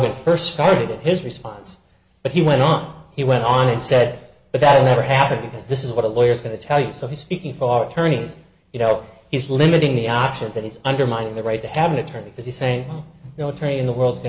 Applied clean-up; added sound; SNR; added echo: none; none; none; none.